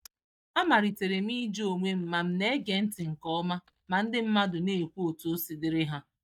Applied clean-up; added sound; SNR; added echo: neural mask model DeepFilterNet 3.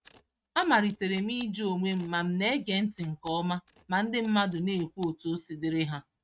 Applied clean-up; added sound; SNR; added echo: neural mask model RNNoise.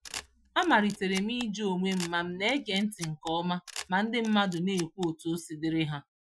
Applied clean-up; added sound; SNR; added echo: classical method Wiener filter.